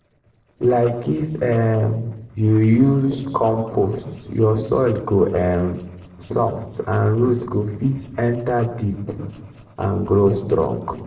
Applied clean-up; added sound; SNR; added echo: neural separator model SepFormer DNS4.